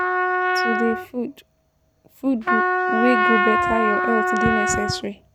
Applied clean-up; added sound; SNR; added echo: none; Trumpet; -3 dB; none.